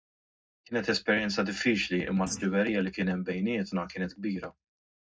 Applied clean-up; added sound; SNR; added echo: neural mask model DeepFilterNet 3.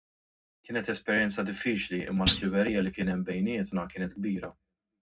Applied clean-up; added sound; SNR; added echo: none; Thump, thud; 1 dB; reverberation time 0.3 s.